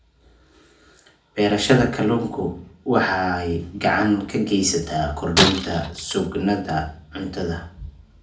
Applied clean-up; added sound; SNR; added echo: none; Shatter; 4 dB; reverberation time 0.4 s.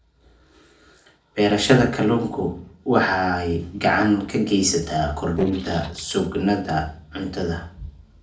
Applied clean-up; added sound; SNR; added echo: neural separator model SepFormer DNS4.